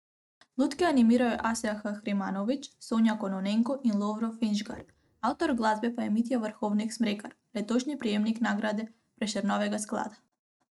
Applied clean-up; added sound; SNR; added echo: neural mask model RNNoise.